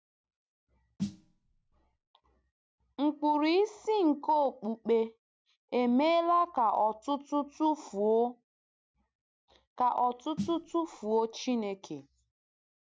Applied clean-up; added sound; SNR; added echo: none; Snare drum; 13 dB; none.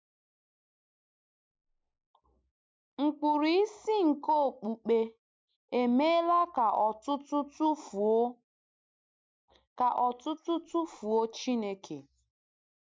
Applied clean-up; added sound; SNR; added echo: neural mask model Resemble Enhance denoiser.